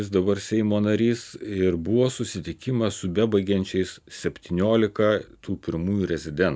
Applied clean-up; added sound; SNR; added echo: none; none; none; none.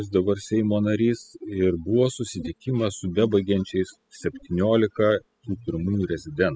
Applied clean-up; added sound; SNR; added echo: classical method spectral subtraction.